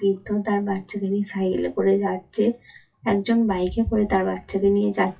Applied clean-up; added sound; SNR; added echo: classical method WPE with log-MMSE.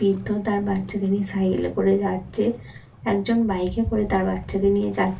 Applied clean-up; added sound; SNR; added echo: none; Waves, surf; 16 dB; reverberation time 0.2 s.